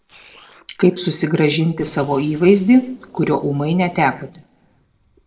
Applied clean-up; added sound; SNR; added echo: neural separator model SepFormer DNS4.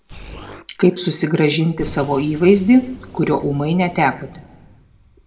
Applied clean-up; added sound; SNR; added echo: none; Explosion; 19 dB; reverberation time 0.5 s.